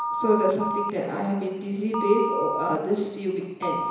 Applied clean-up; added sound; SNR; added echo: none; Telephone; 5 dB; reverberation time 1.0 s.